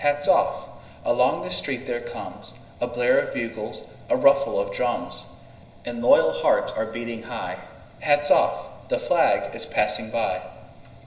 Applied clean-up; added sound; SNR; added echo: none; none; none; reverberation time 0.9 s.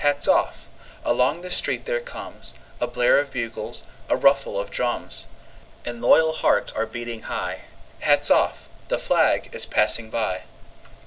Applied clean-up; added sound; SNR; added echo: none; none; none; none.